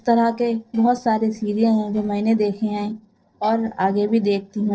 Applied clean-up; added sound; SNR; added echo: neural separator model SepFormer DNS4.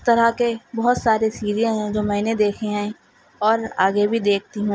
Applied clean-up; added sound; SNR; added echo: none; none; none; none.